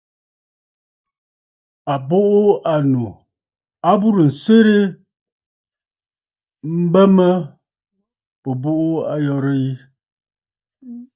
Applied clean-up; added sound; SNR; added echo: neural mask model DeepFilterNet 3.